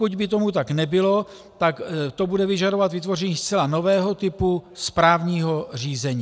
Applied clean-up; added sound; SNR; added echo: none; none; none; none.